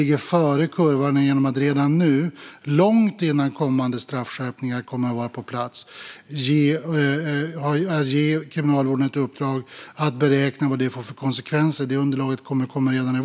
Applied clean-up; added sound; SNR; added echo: none; none; none; none.